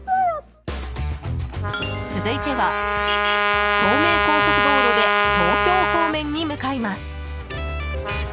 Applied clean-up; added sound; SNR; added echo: none; Trumpet; -2 dB; none.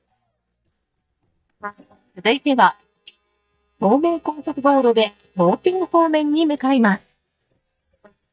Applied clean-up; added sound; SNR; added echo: neural mask model DeepFilterNet 3.